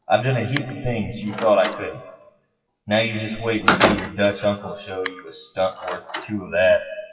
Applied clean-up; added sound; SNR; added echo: classical method WPE with log-MMSE.